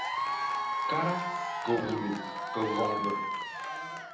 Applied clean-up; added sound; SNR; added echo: none; Applause / Crowd / Cheering; -1 dB; reverberation time 0.6 s.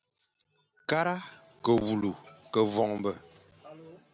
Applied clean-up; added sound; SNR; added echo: none; none; none; none.